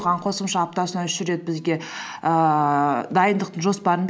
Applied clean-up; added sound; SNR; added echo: neural mask model Resemble Enhance denoiser.